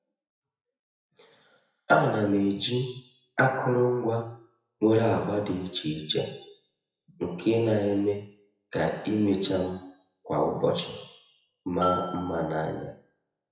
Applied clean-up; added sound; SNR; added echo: classical method WPE with log-MMSE.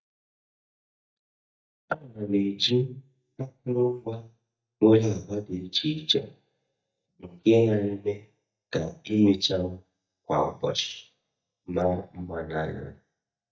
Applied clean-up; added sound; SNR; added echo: neural mask model DeepFilterNet 3.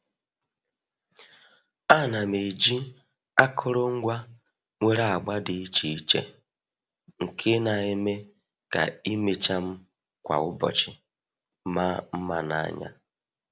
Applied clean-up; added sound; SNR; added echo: none; none; none; none.